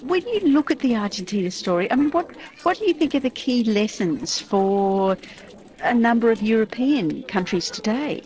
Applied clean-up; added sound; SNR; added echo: neural separator model SepFormer DNS4.